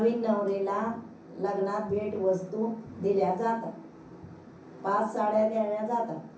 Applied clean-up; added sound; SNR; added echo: none; none; none; reverberation time 0.6 s.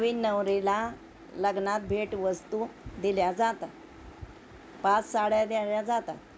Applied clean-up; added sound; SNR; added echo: none; none; none; none.